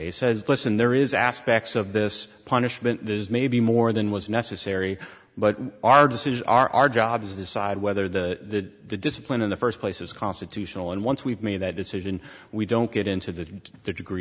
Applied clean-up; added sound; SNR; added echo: none; none; none; none.